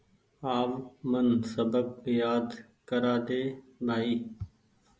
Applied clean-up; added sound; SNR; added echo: none; none; none; none.